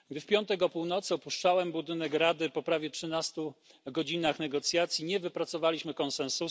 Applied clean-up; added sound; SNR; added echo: none; none; none; none.